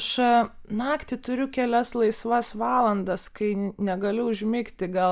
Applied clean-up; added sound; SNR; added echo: none; none; none; none.